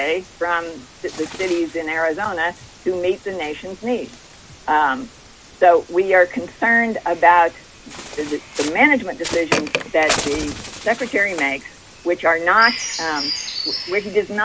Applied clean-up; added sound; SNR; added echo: none; Bird; 11 dB; none.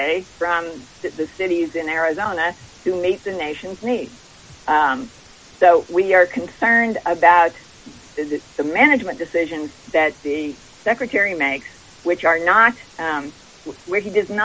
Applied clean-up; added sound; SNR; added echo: none; none; none; none.